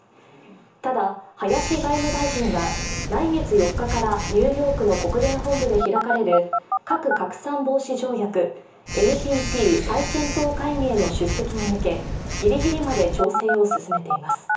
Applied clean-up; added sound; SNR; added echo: none; Telephone; 4 dB; reverberation time 0.8 s.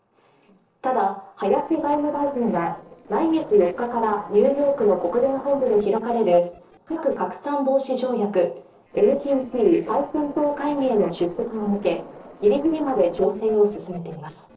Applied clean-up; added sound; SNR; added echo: neural separator model SepFormer DNS4.